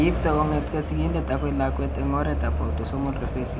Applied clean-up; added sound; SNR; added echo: none; Alarm / Truck; 1 dB; none.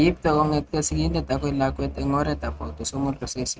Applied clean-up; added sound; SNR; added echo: neural mask model RNNoise.